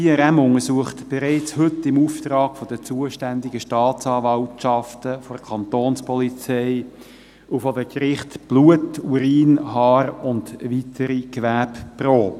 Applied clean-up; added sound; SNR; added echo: none; none; none; none.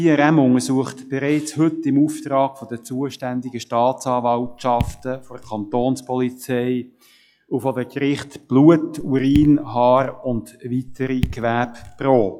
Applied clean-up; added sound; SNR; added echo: classical method log-MMSE.